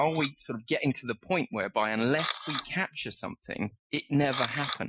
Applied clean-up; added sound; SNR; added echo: classical method Wiener filter.